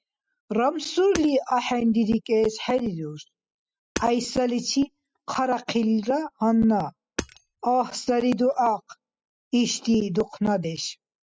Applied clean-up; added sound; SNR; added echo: classical method spectral subtraction.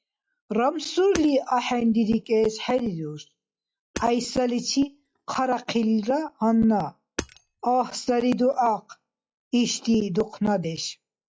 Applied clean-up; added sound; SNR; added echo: classical method log-MMSE.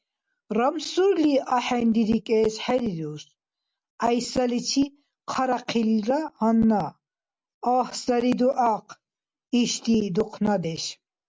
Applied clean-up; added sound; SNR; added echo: none; none; none; none.